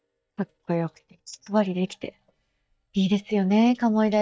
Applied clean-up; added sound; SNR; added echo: neural mask model DeepFilterNet 3.